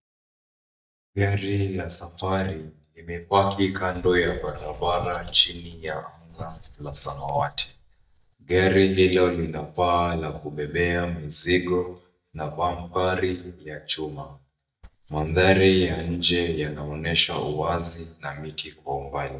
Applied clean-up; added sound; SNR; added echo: neural mask model DeepFilterNet 3.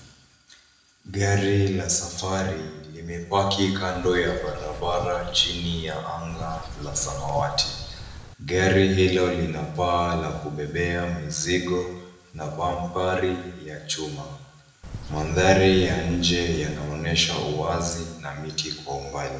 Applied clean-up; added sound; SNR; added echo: none; Bird; 11 dB; reverberation time 0.8 s.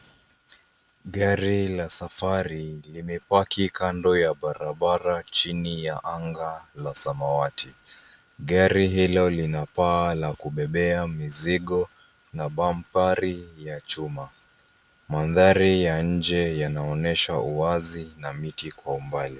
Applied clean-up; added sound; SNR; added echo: none; none; none; none.